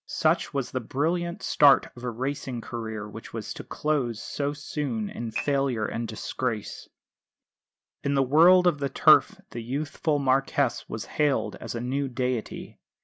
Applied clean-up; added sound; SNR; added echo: none; Dishes, pots, and pans / Glass; 9 dB; none.